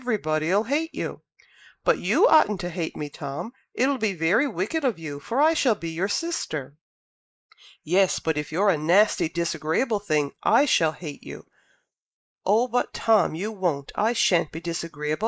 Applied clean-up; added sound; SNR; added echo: neural mask model Resemble Enhance denoiser.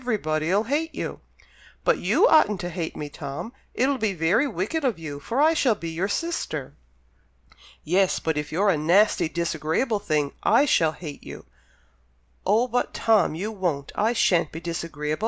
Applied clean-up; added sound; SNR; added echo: none; none; none; none.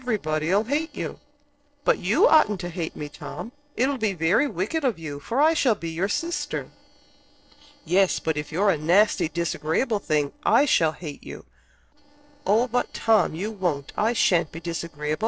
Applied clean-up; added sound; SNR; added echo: neural separator model SepFormer DNS4.